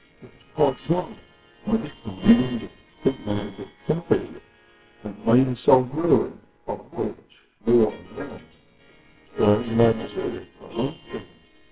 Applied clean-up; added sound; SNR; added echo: neural separator model SepFormer WHAMR!.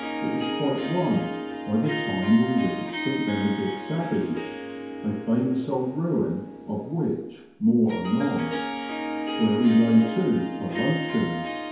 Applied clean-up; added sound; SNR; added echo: none; Harp; 7 dB; reverberation time 0.9 s.